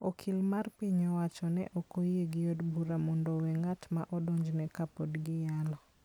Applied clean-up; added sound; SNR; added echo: none; none; none; none.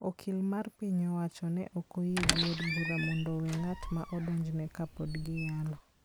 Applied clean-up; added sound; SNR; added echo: none; Squeak; 4 dB; none.